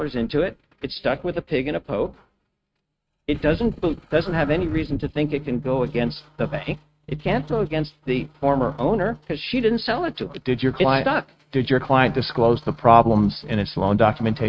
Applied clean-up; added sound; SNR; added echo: neural mask model RNNoise.